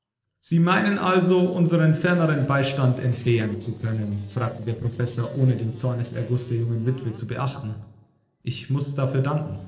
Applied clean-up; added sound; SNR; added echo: neural separator model SepFormer DNS4.